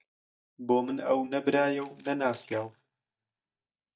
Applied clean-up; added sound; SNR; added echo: neural mask model DeepFilterNet 3.